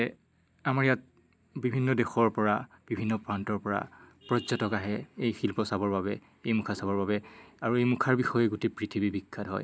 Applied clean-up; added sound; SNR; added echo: none; none; none; none.